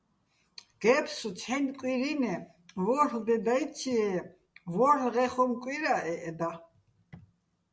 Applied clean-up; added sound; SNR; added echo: none; none; none; none.